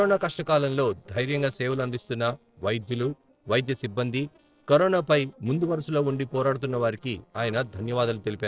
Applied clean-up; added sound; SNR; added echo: neural separator model SepFormer DNS4.